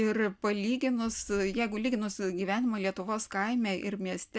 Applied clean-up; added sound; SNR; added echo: none; none; none; none.